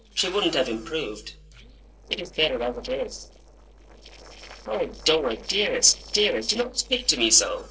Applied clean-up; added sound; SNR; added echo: neural separator model SepFormer DNS4.